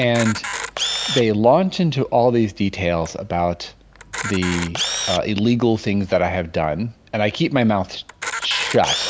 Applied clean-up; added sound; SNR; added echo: none; Camera; 9 dB; none.